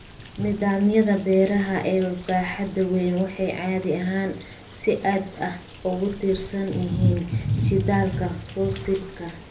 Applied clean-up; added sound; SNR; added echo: none; Rain; 19 dB; reverberation time 0.3 s.